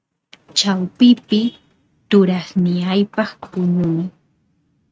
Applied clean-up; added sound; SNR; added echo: neural mask model RNNoise.